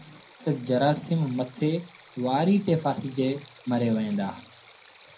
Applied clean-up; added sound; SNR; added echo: none; Stream; 20 dB; reverberation time 0.2 s.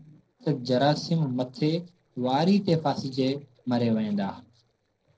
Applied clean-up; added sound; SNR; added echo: neural separator model SepFormer DNS4.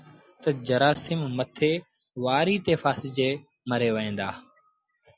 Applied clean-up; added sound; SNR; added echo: none; none; none; none.